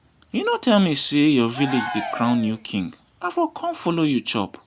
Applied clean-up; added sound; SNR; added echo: none; Cheering; 12 dB; none.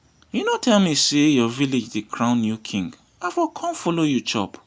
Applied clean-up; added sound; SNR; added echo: none; none; none; none.